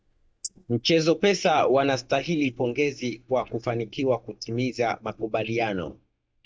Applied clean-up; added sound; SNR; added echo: neural mask model DeepFilterNet 3.